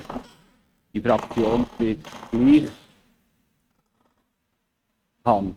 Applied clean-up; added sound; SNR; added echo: neural mask model RNNoise.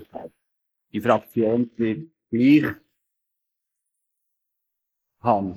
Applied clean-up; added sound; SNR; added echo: neural mask model Resemble Enhance denoiser.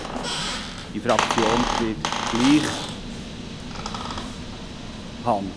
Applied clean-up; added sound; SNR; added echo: none; Squeak; 1 dB; none.